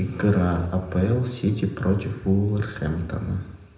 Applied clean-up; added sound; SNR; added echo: none; none; none; reverberation time 0.8 s.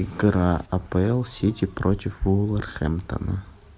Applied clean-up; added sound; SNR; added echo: none; none; none; none.